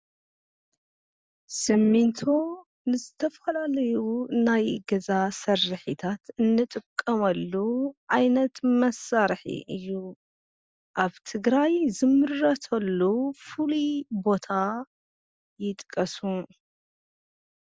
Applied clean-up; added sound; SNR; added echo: none; none; none; none.